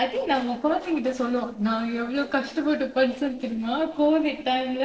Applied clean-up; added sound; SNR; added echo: neural separator model SepFormer DNS4.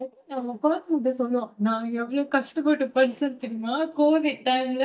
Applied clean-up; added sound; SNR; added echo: neural mask model DeepFilterNet 3.